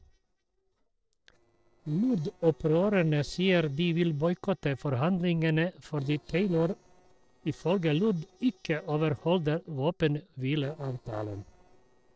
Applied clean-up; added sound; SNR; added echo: neural separator model SepFormer DNS4.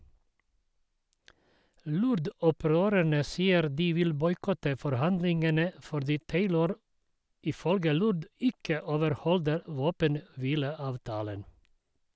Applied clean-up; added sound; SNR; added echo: none; none; none; none.